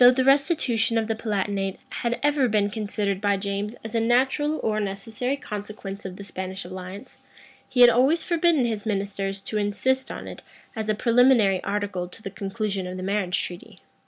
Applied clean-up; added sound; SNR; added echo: none; none; none; none.